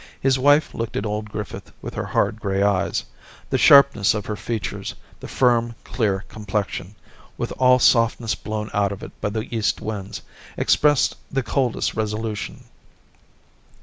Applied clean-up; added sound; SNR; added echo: none; none; none; none.